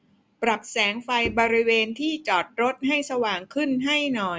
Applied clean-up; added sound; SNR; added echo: none; Bowed string instrument; 17 dB; none.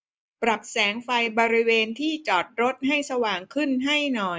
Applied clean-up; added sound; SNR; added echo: neural mask model Resemble Enhance denoiser.